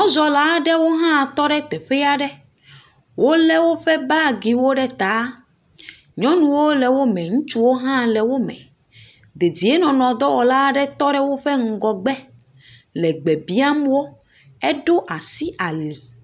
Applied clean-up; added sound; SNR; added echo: none; none; none; none.